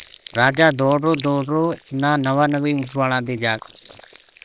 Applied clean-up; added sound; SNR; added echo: neural separator model SepFormer WHAM!.